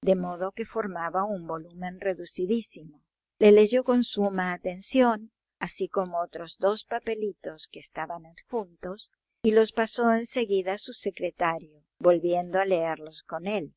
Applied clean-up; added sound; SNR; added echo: none; none; none; none.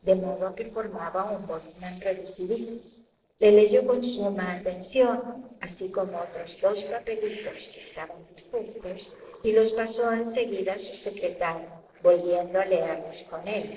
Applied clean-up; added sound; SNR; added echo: neural separator model SepFormer DNS4.